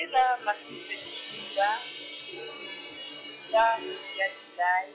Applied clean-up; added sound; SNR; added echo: classical method log-MMSE.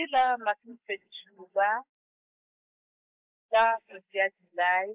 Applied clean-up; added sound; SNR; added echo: neural mask model Resemble Enhance denoiser.